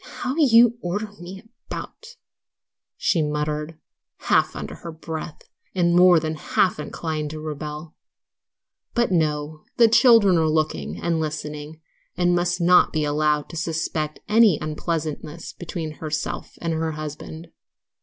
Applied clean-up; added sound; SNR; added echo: none; none; none; none.